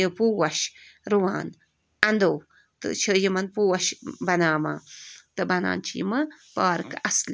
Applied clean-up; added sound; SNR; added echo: none; none; none; none.